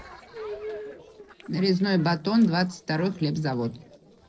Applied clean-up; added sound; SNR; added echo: neural separator model SepFormer DNS4.